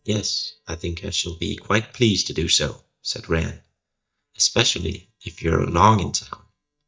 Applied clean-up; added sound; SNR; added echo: neural mask model DeepFilterNet 3.